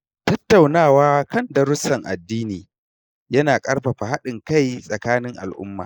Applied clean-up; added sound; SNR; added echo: neural mask model Resemble Enhance denoiser.